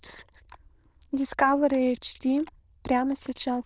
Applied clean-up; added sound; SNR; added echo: neural diffusion model UNIVERSE++.